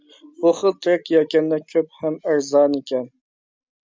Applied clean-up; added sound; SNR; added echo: none; none; none; none.